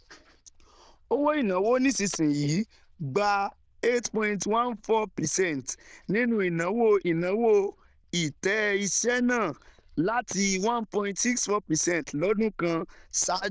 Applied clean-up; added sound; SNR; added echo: neural diffusion model UNIVERSE++.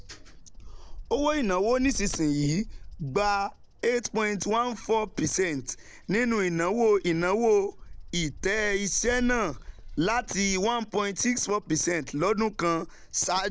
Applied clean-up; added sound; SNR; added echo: none; Bird vocalization, bird call, bird song; 13 dB; none.